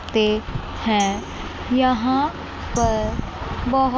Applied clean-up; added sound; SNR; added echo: none; Tambourine; 19 dB; none.